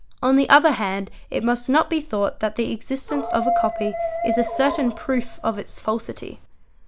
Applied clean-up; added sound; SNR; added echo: none; Dog; 5 dB; none.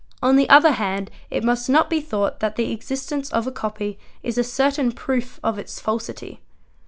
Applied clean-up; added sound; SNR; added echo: none; none; none; none.